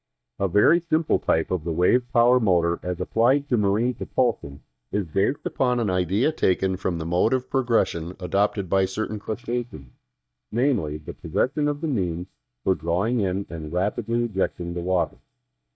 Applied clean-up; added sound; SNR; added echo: neural mask model DeepFilterNet 3.